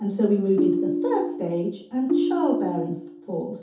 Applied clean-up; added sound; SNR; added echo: none; Ringtone; 0 dB; reverberation time 0.5 s.